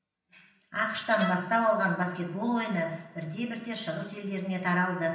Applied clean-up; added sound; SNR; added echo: none; Bowed string instrument; 13 dB; reverberation time 0.9 s.